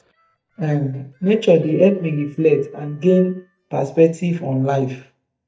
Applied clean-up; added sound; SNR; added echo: neural mask model DeepFilterNet 3.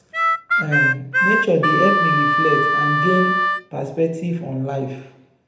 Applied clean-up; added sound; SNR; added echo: none; Harmonica; -4 dB; reverberation time 0.7 s.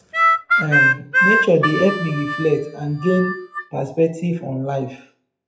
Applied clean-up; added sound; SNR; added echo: classical method WPE with log-MMSE.